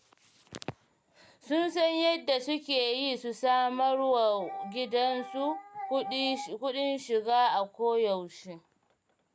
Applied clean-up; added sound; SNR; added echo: none; none; none; none.